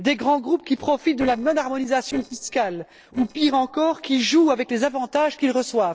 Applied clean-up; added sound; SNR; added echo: neural separator model SepFormer DNS4.